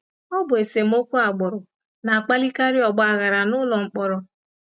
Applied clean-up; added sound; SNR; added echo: none; none; none; none.